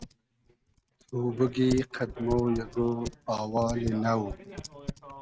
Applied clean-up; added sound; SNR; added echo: neural mask model RNNoise.